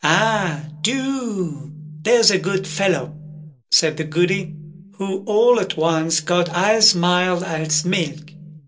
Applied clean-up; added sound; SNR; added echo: none; none; none; reverberation time 0.2 s.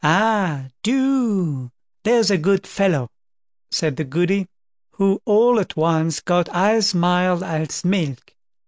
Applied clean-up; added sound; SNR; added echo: none; none; none; none.